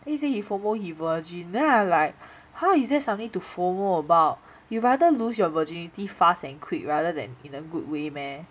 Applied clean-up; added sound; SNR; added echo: none; none; none; none.